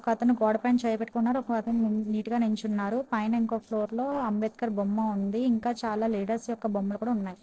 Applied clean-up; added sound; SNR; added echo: neural separator model SepFormer DNS4.